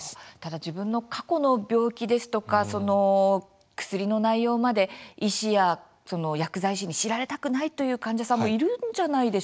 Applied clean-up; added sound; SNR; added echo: none; none; none; none.